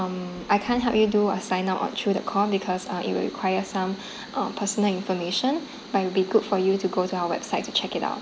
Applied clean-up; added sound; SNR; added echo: none; none; none; none.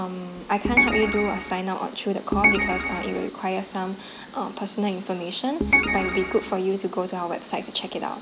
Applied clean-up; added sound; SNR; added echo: none; Organ; -3 dB; none.